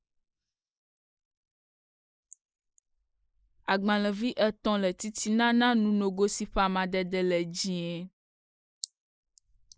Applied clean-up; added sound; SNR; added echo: neural mask model Resemble Enhance denoiser.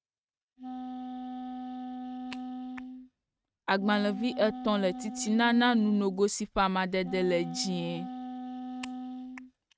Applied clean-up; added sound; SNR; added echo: neural mask model RNNoise.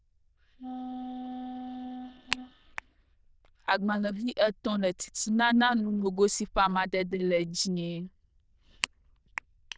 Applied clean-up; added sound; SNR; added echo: neural diffusion model UNIVERSE++.